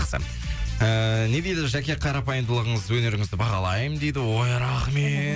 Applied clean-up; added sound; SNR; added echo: none; none; none; none.